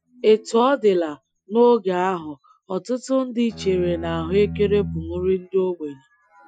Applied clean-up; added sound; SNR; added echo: classical method Wiener filter.